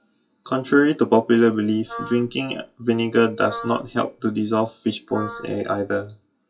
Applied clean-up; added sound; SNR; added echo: classical method WPE with log-MMSE.